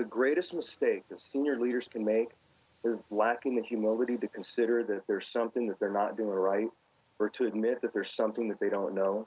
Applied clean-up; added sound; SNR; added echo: none; none; none; none.